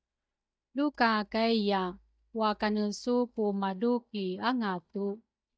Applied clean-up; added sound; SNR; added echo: neural mask model DeepFilterNet 3.